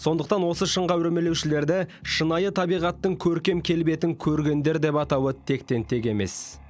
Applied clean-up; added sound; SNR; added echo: none; none; none; none.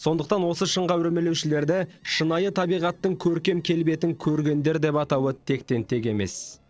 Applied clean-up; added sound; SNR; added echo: neural separator model SepFormer DNS4.